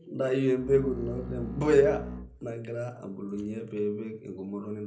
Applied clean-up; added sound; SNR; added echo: none; Bowed string instrument; 10 dB; reverberation time 0.4 s.